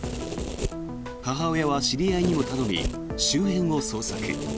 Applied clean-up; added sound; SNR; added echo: none; Domestic sounds, home sounds; 9 dB; none.